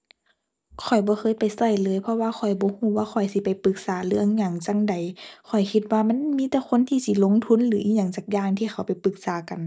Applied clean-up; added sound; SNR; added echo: none; none; none; none.